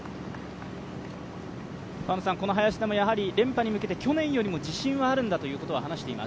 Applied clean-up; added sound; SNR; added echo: none; none; none; none.